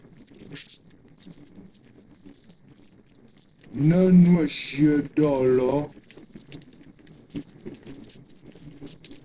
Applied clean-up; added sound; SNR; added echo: neural separator model SepFormer DNS4.